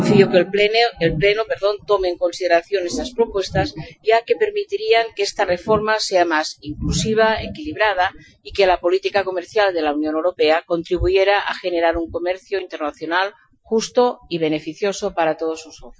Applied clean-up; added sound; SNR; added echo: classical method Wiener filter.